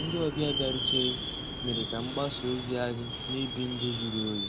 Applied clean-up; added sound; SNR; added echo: none; Subway, metro, underground; 1 dB; none.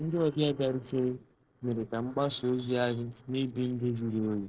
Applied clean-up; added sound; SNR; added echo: neural separator model SepFormer DNS4.